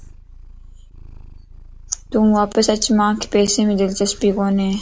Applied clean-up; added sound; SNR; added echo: none; Purr; 20 dB; none.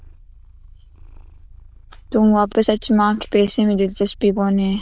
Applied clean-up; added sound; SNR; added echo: neural diffusion model UNIVERSE++.